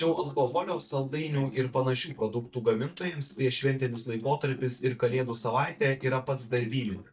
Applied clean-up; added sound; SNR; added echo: neural mask model DeepFilterNet 3.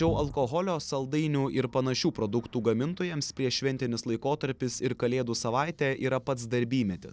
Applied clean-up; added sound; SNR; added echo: none; none; none; none.